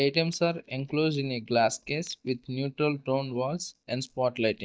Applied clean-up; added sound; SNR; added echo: neural mask model DeepFilterNet 3.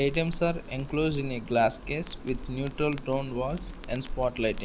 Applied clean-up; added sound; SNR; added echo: none; Crackle; 9 dB; none.